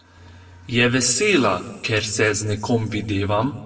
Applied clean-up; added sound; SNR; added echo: none; none; none; reverberation time 1.4 s.